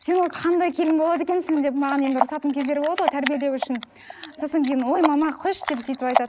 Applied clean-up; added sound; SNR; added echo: neural mask model Resemble Enhance denoiser.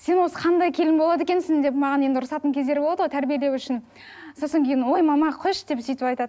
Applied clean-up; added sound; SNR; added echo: none; none; none; none.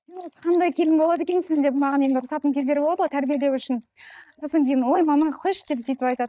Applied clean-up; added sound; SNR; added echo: neural mask model DeepFilterNet 3.